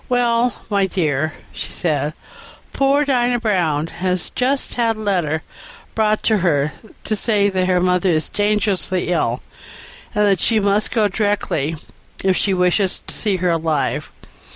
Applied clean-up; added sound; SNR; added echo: none; none; none; none.